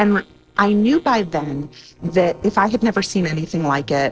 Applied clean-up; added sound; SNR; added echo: neural separator model SepFormer DNS4.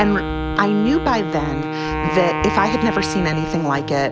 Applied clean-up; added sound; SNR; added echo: none; Wind instrument, woodwind instrument; 5 dB; none.